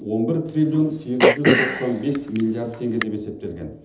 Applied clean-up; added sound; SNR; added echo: none; Cough; -1 dB; reverberation time 1.2 s.